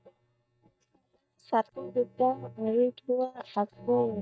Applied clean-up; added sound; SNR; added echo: neural mask model DeepFilterNet 3.